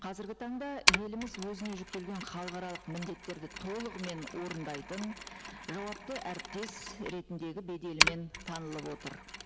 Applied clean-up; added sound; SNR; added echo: none; Mechanisms; -3 dB; none.